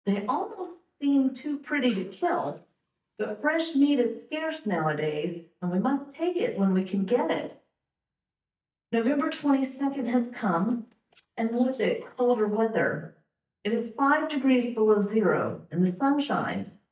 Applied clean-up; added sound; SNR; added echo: neural mask model DeepFilterNet 3.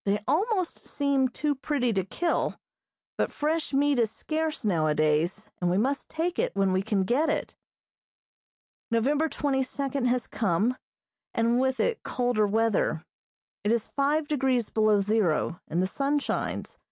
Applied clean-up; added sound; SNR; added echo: none; none; none; none.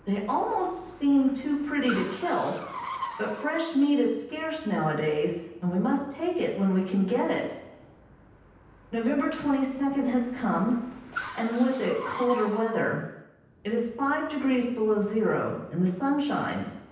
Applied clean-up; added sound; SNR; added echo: none; Car; 16 dB; reverberation time 0.9 s.